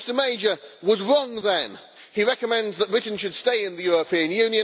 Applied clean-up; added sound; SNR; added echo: none; none; none; none.